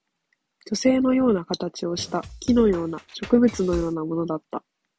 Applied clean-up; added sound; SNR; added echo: none; Drum kit; 15 dB; none.